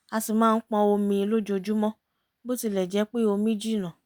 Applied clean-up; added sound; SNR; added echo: none; none; none; none.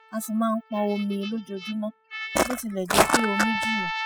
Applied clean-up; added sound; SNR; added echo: classical method spectral subtraction.